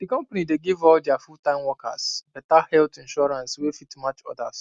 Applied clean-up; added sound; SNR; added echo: none; none; none; none.